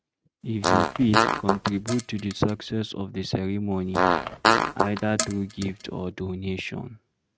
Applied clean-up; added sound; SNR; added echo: neural mask model RNNoise.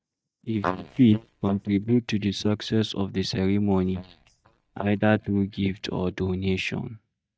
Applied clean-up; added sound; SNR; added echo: neural mask model DeepFilterNet 3.